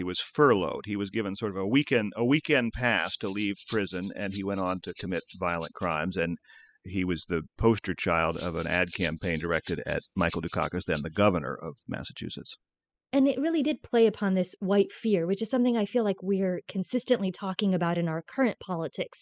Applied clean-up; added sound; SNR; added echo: classical method spectral subtraction.